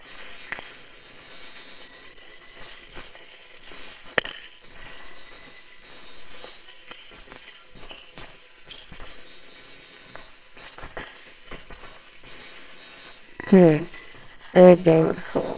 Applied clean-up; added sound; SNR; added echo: neural separator model SepFormer WHAMR!.